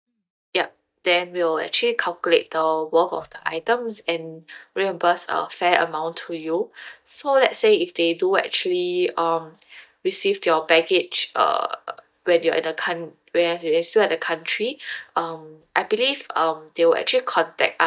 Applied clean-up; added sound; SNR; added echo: neural mask model DeepFilterNet 3.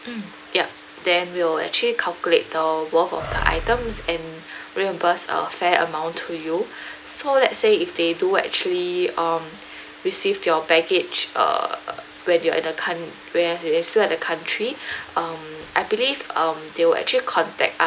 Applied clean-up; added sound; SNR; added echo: none; Animal; 8 dB; none.